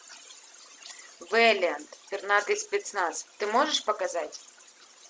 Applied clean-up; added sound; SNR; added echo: none; none; none; none.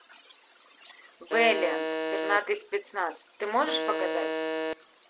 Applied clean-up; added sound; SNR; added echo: none; Alarm; 1 dB; none.